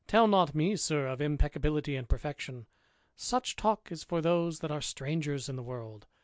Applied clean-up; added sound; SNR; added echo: none; none; none; none.